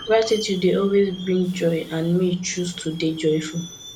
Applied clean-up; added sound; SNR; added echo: none; Subway, metro, underground; 18 dB; none.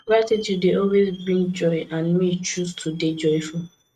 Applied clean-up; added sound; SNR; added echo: neural mask model RNNoise.